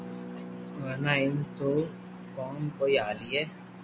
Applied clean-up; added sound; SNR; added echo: none; Harp; 12 dB; none.